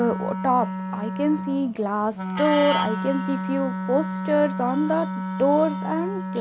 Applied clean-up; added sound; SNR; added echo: none; Wind instrument, woodwind instrument; 4 dB; none.